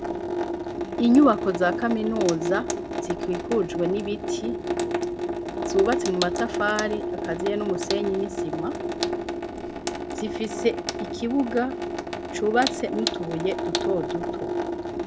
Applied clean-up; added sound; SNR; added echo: none; Sink (filling or washing) / Water tap, faucet; 2 dB; none.